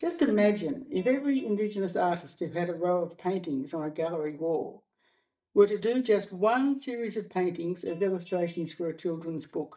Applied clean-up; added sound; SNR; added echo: neural mask model DeepFilterNet 3.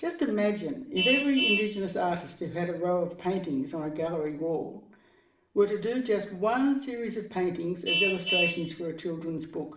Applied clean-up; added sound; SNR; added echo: none; Vehicle horn, car horn, honking; 6 dB; reverberation time 0.6 s.